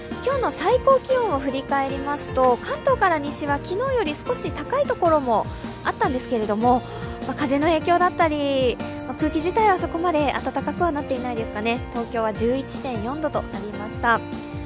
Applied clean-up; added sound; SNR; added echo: none; none; none; none.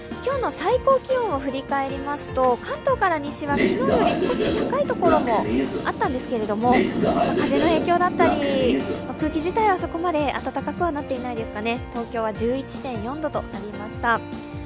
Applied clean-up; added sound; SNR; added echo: none; Train; 0 dB; none.